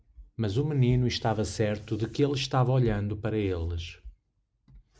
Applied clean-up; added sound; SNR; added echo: none; none; none; none.